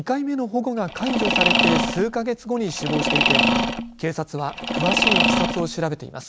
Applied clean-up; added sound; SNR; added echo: none; Mechanisms; -3 dB; none.